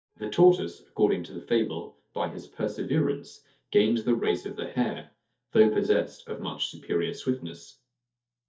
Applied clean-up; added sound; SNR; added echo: neural mask model DeepFilterNet 3.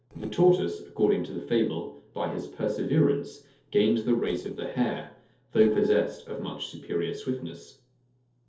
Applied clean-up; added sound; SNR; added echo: neural separator model SepFormer DNS4.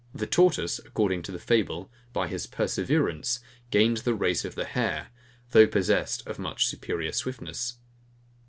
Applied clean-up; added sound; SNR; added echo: none; none; none; none.